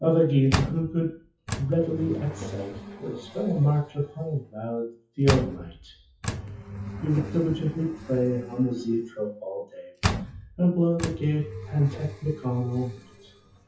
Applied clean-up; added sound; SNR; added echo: classical method WPE with log-MMSE.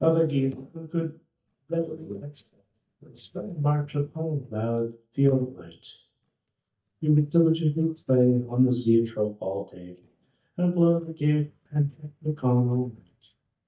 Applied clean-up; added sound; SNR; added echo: neural mask model DeepFilterNet 3.